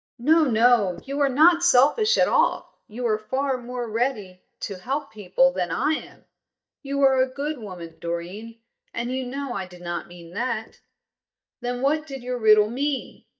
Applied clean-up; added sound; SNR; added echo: neural mask model DeepFilterNet 3.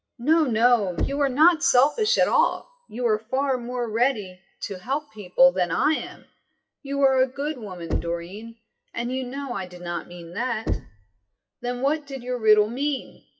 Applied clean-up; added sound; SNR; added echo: classical method WPE with log-MMSE.